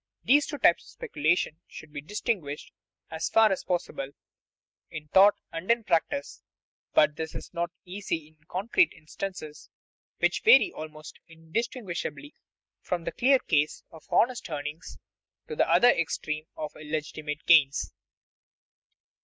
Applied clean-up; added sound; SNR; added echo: neural mask model Resemble Enhance denoiser.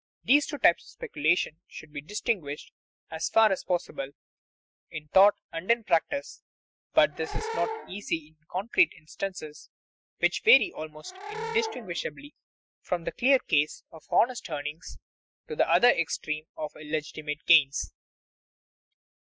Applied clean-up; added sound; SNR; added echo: classical method Wiener filter.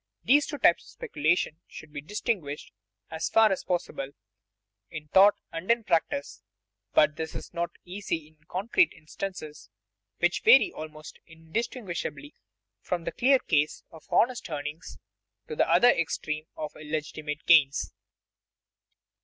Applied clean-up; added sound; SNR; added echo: none; none; none; none.